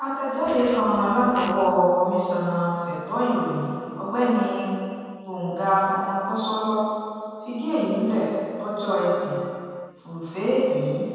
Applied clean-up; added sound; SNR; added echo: none; Fart; 14 dB; reverberation time 2.0 s.